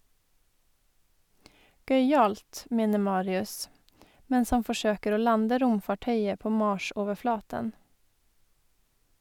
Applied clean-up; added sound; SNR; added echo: none; none; none; none.